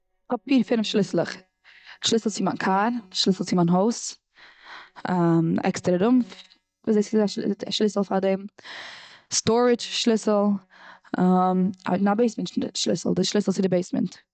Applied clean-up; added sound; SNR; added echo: neural mask model DeepFilterNet 3.